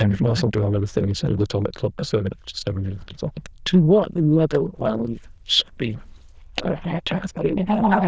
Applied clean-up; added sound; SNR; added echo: neural diffusion model UNIVERSE++.